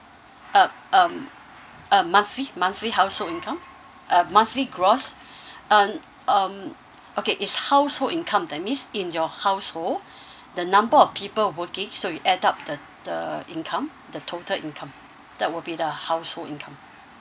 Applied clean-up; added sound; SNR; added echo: none; none; none; none.